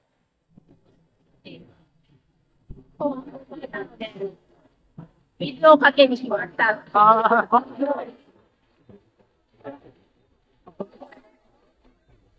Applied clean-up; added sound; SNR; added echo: neural mask model DeepFilterNet 3.